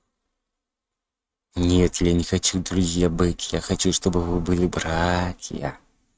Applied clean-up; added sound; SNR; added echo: neural mask model RNNoise.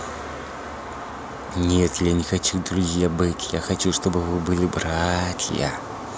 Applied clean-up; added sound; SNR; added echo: none; none; none; none.